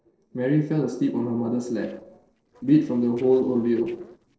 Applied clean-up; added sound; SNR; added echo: neural separator model SepFormer DNS4.